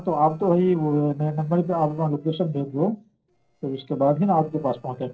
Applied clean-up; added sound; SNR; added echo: neural separator model SepFormer DNS4.